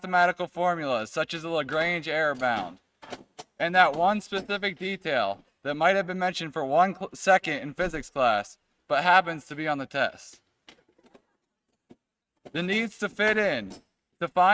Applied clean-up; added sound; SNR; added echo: neural mask model RNNoise.